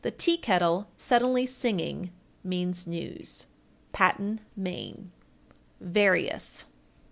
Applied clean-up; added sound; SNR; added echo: none; none; none; none.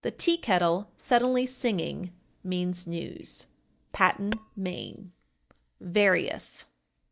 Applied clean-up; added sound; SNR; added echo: neural mask model DeepFilterNet 3.